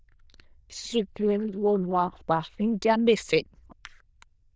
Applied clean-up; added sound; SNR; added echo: neural diffusion model UNIVERSE++.